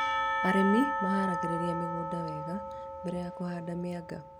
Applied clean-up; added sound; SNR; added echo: none; Church bell / Percussion; 1 dB; none.